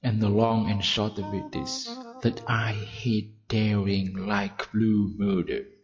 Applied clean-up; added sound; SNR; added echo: classical method log-MMSE.